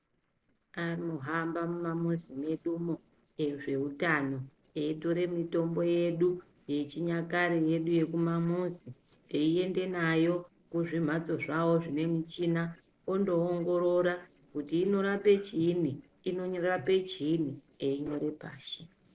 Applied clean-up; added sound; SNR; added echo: neural separator model SepFormer DNS4.